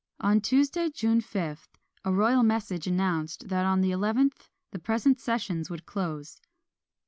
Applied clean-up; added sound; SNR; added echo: none; none; none; none.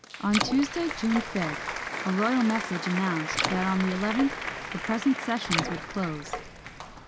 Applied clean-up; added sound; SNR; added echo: none; Applause + Water / Splash, splatter; 5 dB; none.